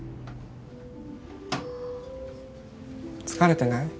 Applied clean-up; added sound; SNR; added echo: none; none; none; none.